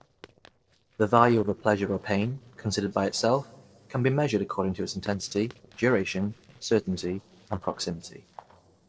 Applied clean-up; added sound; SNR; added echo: neural separator model SepFormer DNS4.